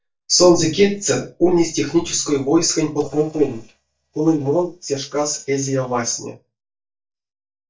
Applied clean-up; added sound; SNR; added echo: neural mask model DeepFilterNet 3.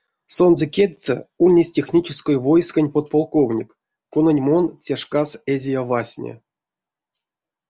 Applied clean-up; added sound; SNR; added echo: none; none; none; none.